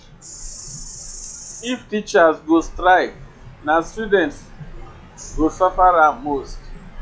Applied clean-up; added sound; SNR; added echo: classical method log-MMSE.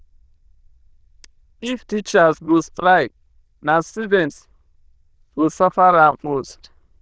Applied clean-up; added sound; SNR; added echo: neural diffusion model UNIVERSE++.